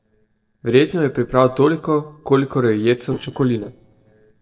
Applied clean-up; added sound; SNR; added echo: neural separator model SepFormer DNS4.